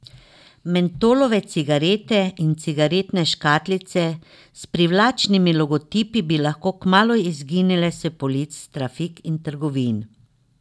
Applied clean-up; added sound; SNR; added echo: none; none; none; none.